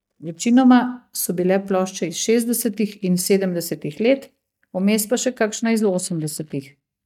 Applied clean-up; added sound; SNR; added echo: neural mask model DeepFilterNet 3.